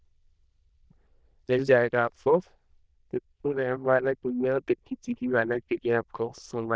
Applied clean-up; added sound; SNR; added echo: neural diffusion model UNIVERSE++.